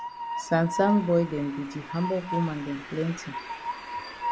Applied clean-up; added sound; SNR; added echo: none; Train; 7 dB; none.